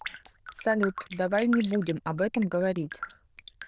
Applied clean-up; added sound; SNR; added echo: neural diffusion model UNIVERSE++.